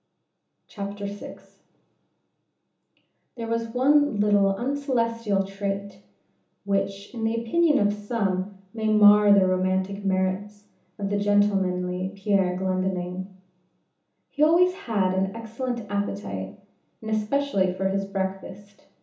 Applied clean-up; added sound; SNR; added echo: none; none; none; reverberation time 1.2 s.